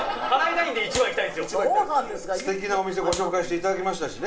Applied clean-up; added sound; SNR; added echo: none; Clapping; 13 dB; reverberation time 1.7 s.